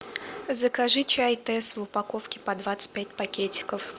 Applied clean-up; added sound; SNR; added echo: none; none; none; none.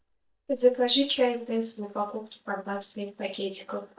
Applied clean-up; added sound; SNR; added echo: neural mask model DeepFilterNet 3.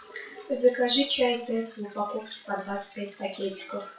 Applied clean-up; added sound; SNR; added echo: classical method WPE with log-MMSE.